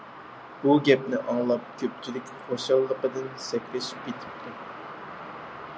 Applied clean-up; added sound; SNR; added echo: none; none; none; none.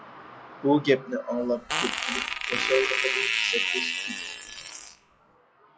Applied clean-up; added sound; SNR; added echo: classical method log-MMSE.